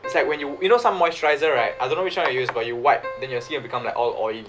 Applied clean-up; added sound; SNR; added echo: none; Keyboard (musical); 17 dB; none.